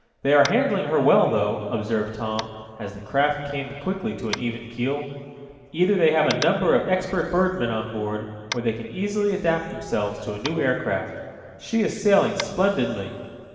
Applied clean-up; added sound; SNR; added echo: none; Tap; 18 dB; reverberation time 2.1 s.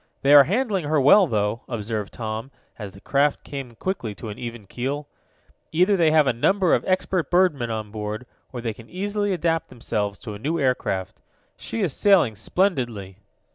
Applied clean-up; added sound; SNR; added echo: none; none; none; none.